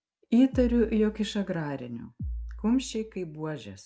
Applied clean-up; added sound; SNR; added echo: none; Bass drum; 12 dB; none.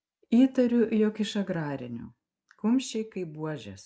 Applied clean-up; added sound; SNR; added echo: none; none; none; none.